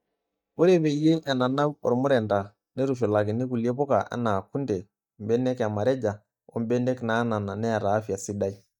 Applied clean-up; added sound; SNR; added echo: neural mask model DeepFilterNet 3.